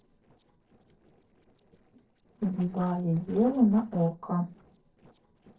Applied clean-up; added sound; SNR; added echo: neural separator model SepFormer DNS4.